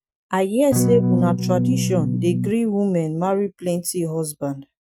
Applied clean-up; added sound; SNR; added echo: neural mask model RNNoise.